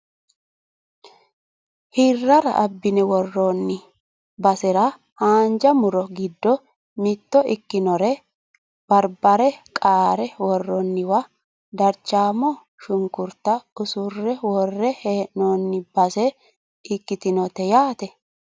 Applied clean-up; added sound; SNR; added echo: none; none; none; none.